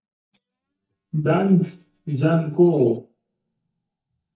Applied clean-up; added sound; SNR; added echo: neural mask model DeepFilterNet 3.